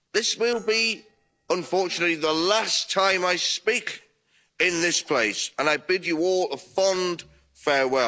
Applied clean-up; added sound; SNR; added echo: neural separator model SepFormer DNS4.